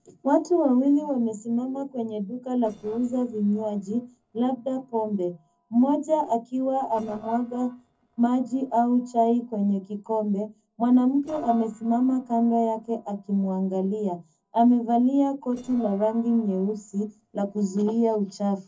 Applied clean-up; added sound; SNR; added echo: neural separator model SepFormer DNS4.